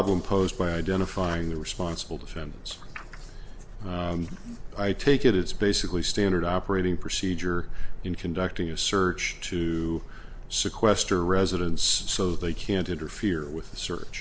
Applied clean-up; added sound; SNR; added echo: none; none; none; none.